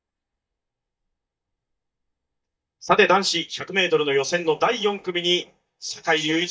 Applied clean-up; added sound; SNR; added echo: neural mask model DeepFilterNet 3.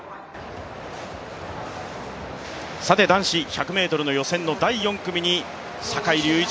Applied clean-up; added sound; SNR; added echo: none; none; none; none.